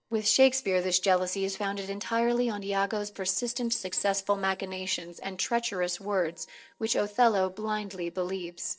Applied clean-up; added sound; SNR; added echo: neural separator model SepFormer DNS4.